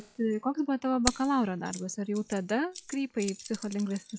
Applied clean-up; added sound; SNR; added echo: classical method log-MMSE.